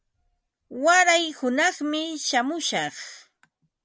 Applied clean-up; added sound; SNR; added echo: none; none; none; none.